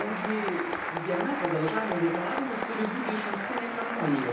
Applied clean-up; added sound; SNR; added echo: none; Applause; 3 dB; reverberation time 0.9 s.